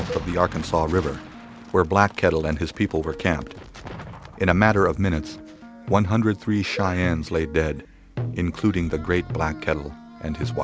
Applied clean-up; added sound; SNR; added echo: none; Cowbell + Piano; 17 dB; none.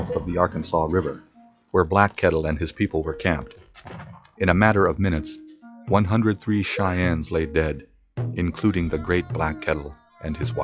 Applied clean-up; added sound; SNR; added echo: classical method log-MMSE.